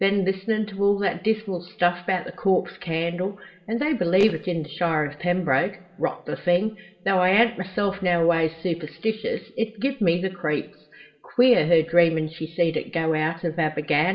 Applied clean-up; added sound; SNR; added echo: none; none; none; reverberation time 1.1 s.